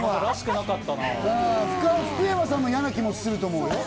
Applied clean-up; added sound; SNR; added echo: none; Motorcycle; 14 dB; none.